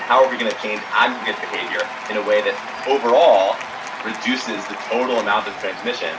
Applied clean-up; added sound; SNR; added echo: none; Applause / Cheering; 10 dB; none.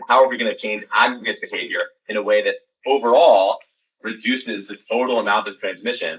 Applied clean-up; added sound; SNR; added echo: neural mask model Resemble Enhance denoiser.